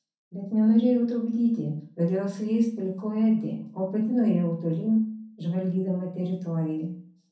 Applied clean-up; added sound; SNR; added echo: none; none; none; reverberation time 0.6 s.